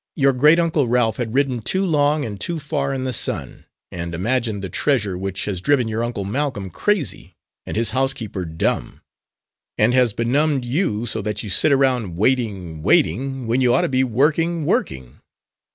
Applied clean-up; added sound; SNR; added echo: none; none; none; none.